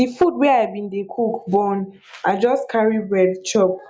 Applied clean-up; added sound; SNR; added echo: none; none; none; none.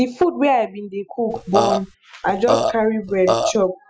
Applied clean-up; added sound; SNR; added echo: classical method spectral subtraction.